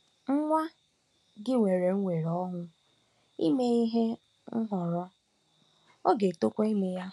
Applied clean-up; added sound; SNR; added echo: none; none; none; none.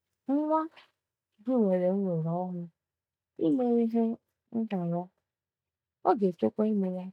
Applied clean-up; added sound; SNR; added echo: neural mask model DeepFilterNet 3.